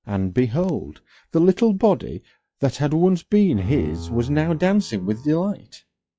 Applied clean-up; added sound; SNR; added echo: classical method log-MMSE.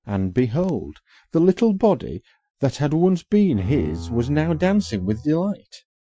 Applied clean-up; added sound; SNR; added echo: classical method Wiener filter.